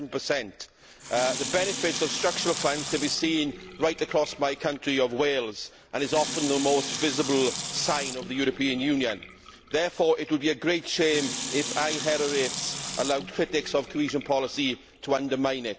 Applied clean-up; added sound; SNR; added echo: none; Sink (filling or washing) / Water tap, faucet; 9 dB; none.